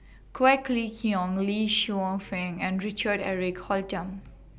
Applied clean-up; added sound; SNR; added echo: none; none; none; none.